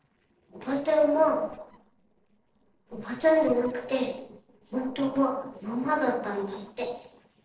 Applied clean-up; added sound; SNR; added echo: neural separator model SepFormer DNS4.